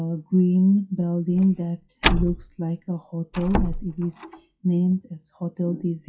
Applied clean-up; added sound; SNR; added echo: classical method WPE with log-MMSE.